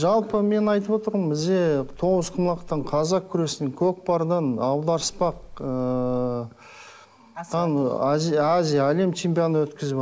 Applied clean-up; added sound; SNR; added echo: none; Wind; 16 dB; none.